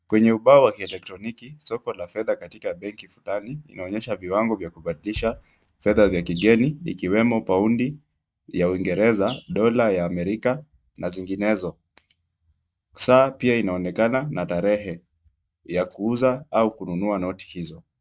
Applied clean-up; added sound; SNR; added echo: neural mask model DeepFilterNet 3.